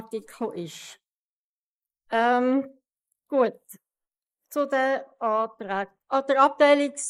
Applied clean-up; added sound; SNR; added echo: neural mask model Resemble Enhance denoiser.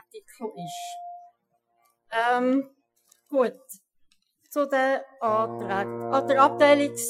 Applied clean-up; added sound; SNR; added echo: classical method Wiener filter.